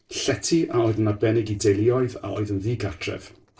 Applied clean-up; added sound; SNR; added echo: neural separator model SepFormer DNS4.